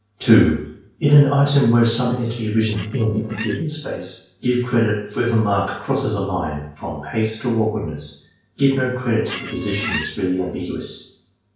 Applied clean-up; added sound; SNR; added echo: neural separator model SepFormer DNS4.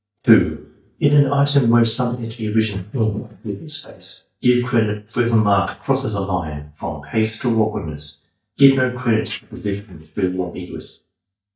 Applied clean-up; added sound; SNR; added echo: neural mask model DeepFilterNet 3.